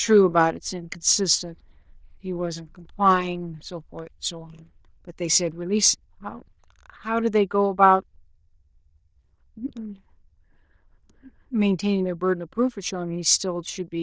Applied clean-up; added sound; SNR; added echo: neural diffusion model UNIVERSE++.